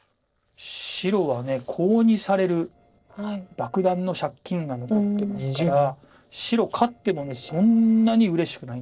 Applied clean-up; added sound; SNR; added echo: neural separator model SepFormer DNS4.